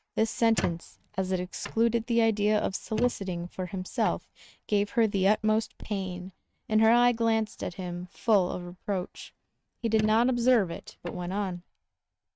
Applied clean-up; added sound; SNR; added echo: neural mask model RNNoise.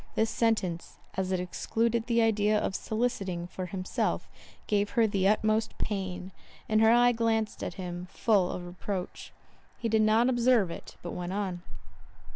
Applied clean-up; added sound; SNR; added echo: none; none; none; none.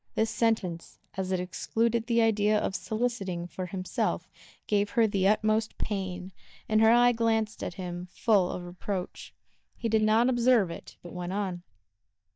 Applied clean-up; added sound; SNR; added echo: neural mask model DeepFilterNet 3.